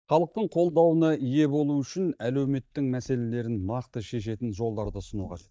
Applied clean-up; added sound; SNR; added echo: neural mask model DeepFilterNet 3.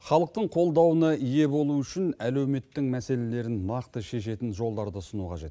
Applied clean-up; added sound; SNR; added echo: none; none; none; none.